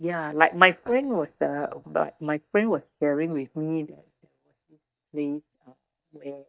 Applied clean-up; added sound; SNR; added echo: neural mask model DeepFilterNet 3.